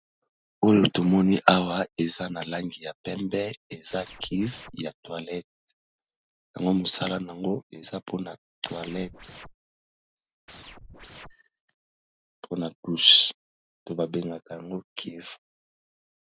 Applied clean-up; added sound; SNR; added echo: none; Scratching (performance technique); 18 dB; none.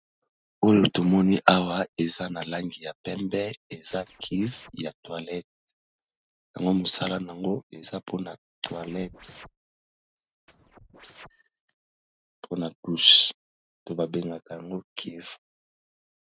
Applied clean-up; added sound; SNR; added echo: neural mask model RNNoise.